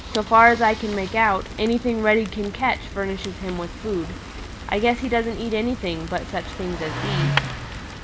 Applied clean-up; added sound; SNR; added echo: none; Fire + Engine starting; 8 dB; none.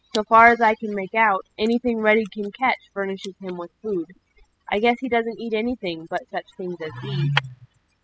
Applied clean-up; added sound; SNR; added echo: classical method spectral subtraction.